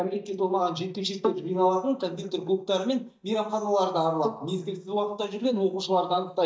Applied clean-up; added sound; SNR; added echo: neural mask model DeepFilterNet 3.